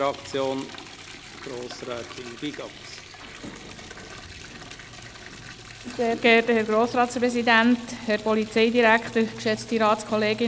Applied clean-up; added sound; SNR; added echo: none; Liquid; 17 dB; none.